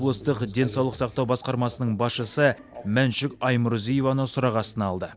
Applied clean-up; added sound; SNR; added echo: none; none; none; none.